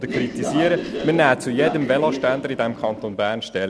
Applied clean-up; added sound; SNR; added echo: none; Train; 7 dB; none.